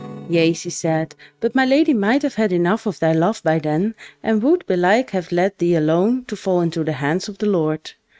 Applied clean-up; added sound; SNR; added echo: neural mask model RNNoise.